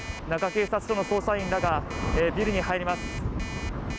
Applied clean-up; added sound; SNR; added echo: none; Alarm; 15 dB; none.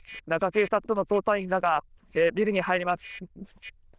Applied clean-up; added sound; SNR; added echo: neural diffusion model UNIVERSE++.